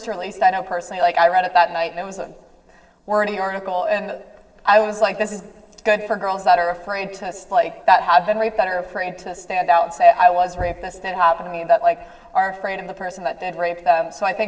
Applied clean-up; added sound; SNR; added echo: neural separator model SepFormer DNS4.